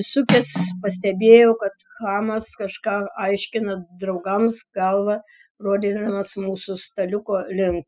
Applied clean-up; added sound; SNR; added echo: classical method spectral subtraction.